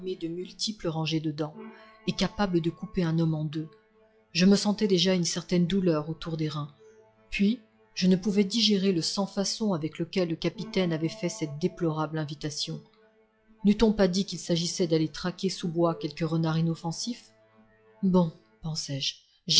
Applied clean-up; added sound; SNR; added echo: classical method log-MMSE.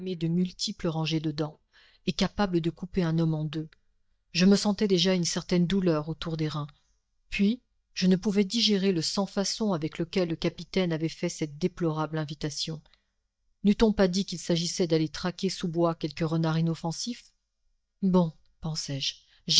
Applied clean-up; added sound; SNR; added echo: neural mask model DeepFilterNet 3.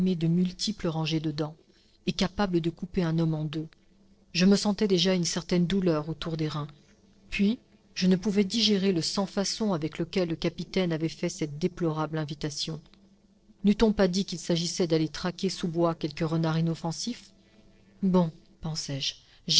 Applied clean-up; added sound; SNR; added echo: neural separator model SepFormer DNS4.